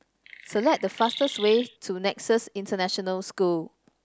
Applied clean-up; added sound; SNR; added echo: none; Chirp, tweet; 11 dB; none.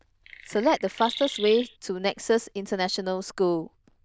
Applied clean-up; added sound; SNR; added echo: neural diffusion model UNIVERSE++.